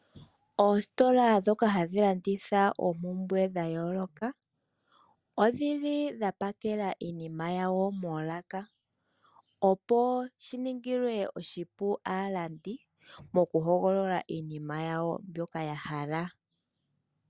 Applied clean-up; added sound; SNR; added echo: none; none; none; none.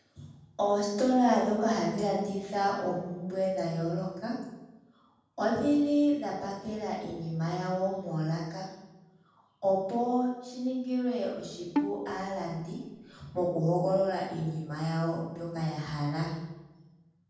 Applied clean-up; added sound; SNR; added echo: none; Bowed string instrument; 7 dB; reverberation time 1.2 s.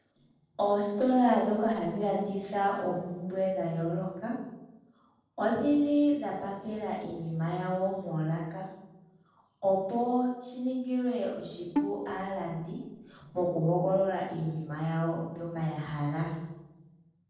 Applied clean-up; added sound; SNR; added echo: neural separator model SepFormer DNS4.